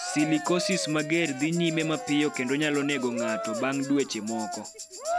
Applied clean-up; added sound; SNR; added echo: none; Tambourine + Cheering; 6 dB; none.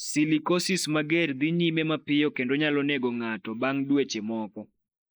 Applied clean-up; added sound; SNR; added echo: neural mask model Resemble Enhance denoiser.